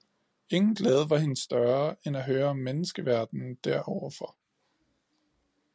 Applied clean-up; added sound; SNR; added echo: none; none; none; none.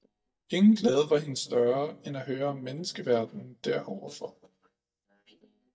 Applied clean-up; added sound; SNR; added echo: neural mask model DeepFilterNet 3.